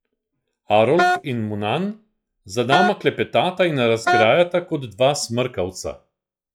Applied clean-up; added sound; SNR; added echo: classical method log-MMSE.